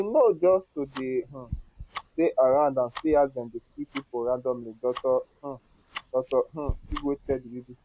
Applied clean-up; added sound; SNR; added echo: none; Tick-tock; 15 dB; none.